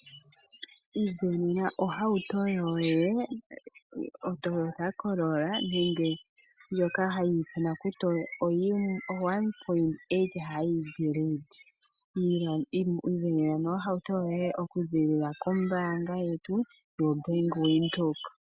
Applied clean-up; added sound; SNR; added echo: none; none; none; none.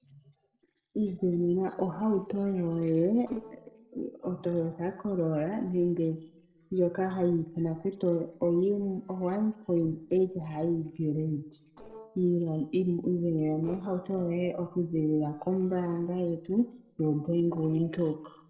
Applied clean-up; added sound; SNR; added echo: neural separator model SepFormer DNS4.